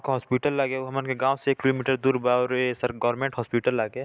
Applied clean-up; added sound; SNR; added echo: none; none; none; none.